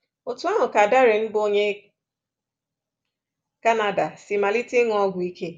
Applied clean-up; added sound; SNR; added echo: none; none; none; none.